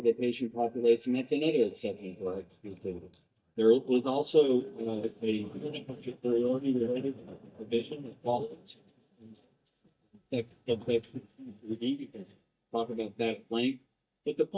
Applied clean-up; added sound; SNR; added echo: neural mask model DeepFilterNet 3.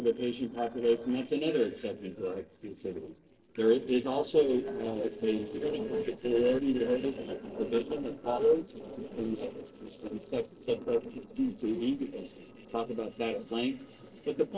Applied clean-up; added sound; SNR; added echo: neural separator model SepFormer DNS4.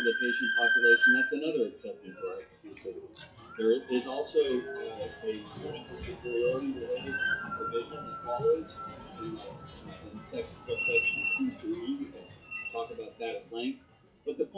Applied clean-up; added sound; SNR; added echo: classical method WPE with log-MMSE.